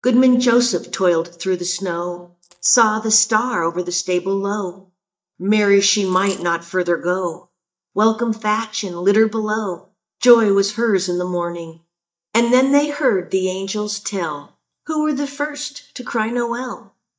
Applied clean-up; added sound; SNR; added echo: neural mask model DeepFilterNet 3.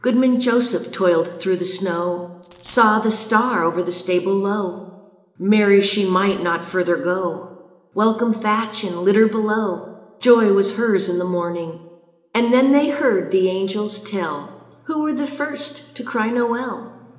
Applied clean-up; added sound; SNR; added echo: none; Coin (dropping); 15 dB; reverberation time 0.8 s.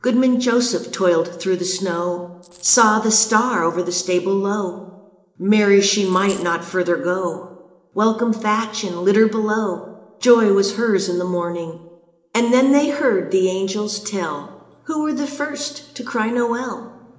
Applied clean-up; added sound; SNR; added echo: neural separator model SepFormer DNS4.